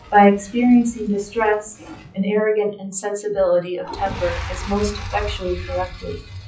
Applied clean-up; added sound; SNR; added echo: classical method WPE with log-MMSE.